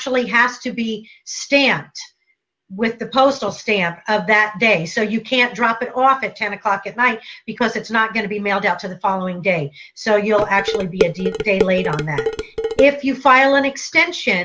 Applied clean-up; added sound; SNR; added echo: none; Dishes, pots, and pans; 4 dB; none.